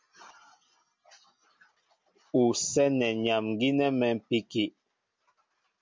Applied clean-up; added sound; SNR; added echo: none; none; none; none.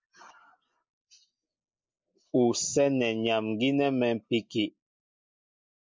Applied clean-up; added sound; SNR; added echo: neural mask model Resemble Enhance denoiser.